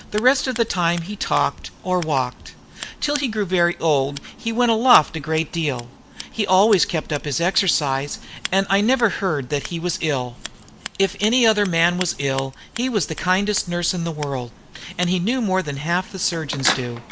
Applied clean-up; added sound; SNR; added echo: none; Scissors; 15 dB; none.